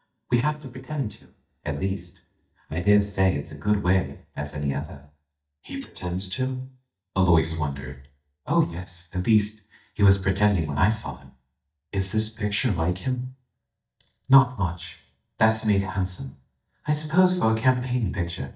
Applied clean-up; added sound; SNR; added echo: neural mask model DeepFilterNet 3.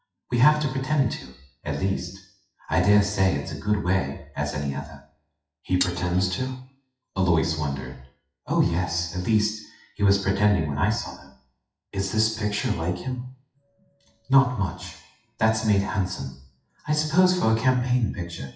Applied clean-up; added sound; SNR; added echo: classical method WPE with log-MMSE.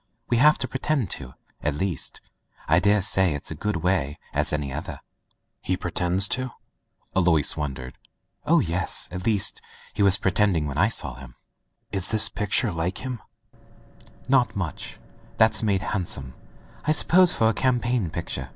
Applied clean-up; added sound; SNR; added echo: none; none; none; none.